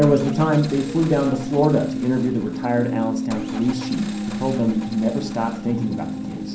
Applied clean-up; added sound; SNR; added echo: none; Car; 18 dB; reverberation time 0.6 s.